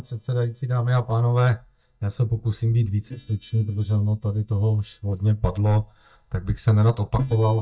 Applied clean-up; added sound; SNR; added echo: neural mask model DeepFilterNet 3.